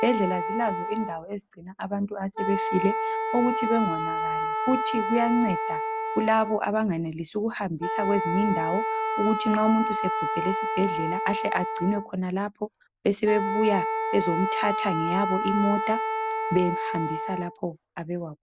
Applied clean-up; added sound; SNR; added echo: none; Wind instrument, woodwind instrument; 2 dB; none.